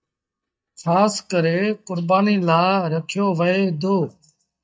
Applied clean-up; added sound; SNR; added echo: neural mask model DeepFilterNet 3.